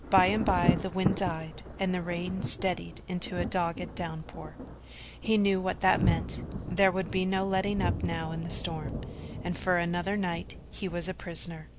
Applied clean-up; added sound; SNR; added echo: none; Thunder; 5 dB; none.